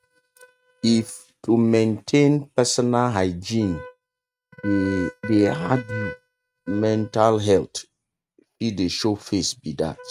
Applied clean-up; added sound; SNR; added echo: neural mask model RNNoise.